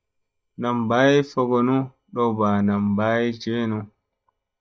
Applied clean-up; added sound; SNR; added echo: neural mask model DeepFilterNet 3.